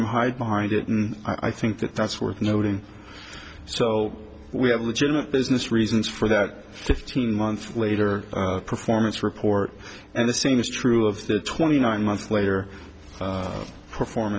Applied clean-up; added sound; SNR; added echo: none; none; none; none.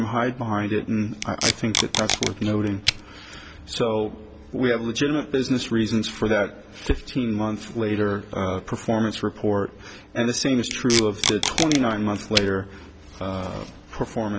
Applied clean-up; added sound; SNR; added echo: none; Packing tape, duct tape; 2 dB; none.